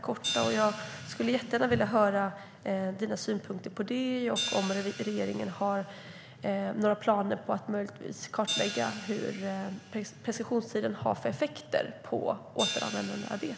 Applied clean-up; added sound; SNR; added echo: none; Hi-hat; 11 dB; none.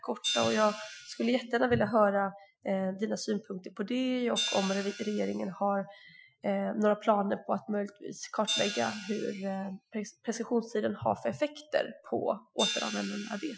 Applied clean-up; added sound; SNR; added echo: classical method Wiener filter.